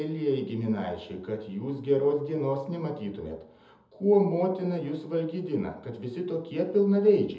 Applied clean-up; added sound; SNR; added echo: none; none; none; reverberation time 0.7 s.